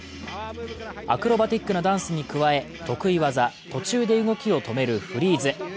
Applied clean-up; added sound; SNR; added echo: none; none; none; none.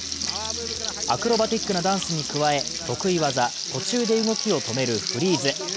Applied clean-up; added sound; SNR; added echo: none; Frying (food); 5 dB; none.